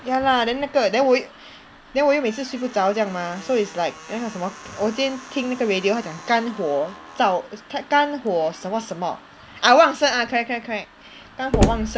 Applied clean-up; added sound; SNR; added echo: none; Slam; 11 dB; none.